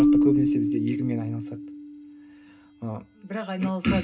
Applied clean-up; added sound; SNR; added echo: none; Marimba, xylophone; -3 dB; reverberation time 0.2 s.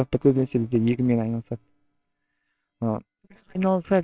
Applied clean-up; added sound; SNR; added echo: neural separator model SepFormer WHAMR!.